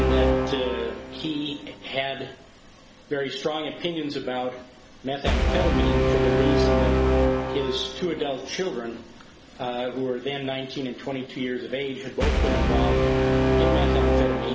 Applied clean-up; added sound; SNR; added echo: none; Brass instrument; -5 dB; none.